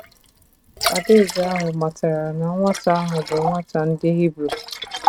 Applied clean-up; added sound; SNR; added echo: neural mask model RNNoise.